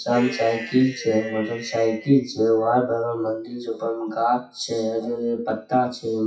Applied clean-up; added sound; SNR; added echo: classical method WPE with log-MMSE.